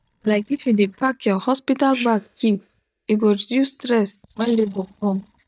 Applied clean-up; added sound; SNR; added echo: neural mask model DeepFilterNet 3.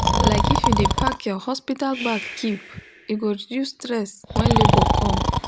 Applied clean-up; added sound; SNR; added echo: none; Breathing; -4 dB; none.